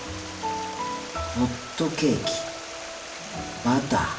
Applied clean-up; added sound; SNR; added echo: none; Stream; 10 dB; reverberation time 0.6 s.